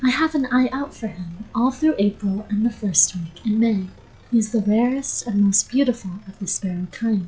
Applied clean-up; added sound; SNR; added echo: classical method log-MMSE.